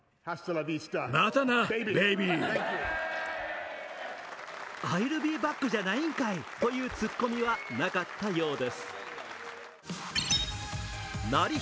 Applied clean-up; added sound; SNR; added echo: none; Water / Splash, splatter; 16 dB; none.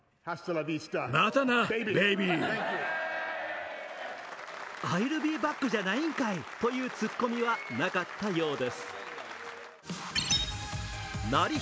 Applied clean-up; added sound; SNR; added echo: none; none; none; none.